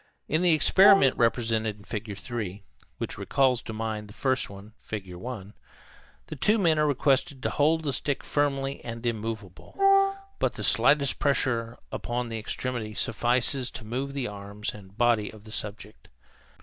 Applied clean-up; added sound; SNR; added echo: neural mask model DeepFilterNet 3.